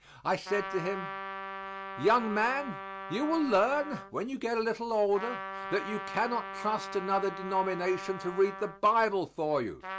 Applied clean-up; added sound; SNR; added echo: none; Trumpet; 10 dB; none.